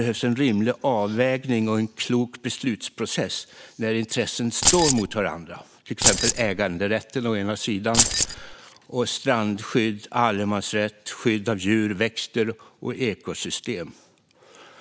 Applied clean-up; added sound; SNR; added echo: none; Keys jangling; -3 dB; none.